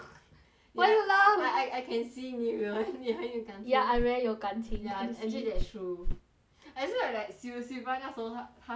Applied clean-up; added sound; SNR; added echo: none; Walk, footsteps; 6 dB; none.